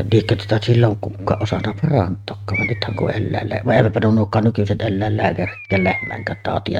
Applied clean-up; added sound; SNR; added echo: neural mask model RNNoise.